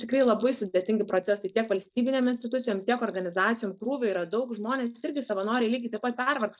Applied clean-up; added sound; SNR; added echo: neural mask model DeepFilterNet 3.